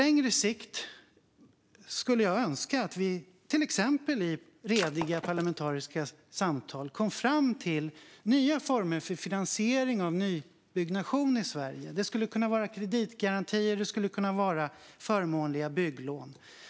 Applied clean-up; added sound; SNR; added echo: none; Shatter; 9 dB; none.